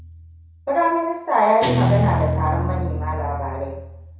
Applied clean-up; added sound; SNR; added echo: none; Guitar; 2 dB; reverberation time 0.7 s.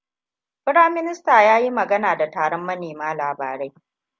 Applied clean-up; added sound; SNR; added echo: none; none; none; none.